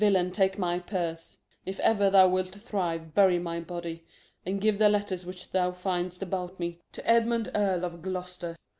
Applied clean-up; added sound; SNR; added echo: none; none; none; none.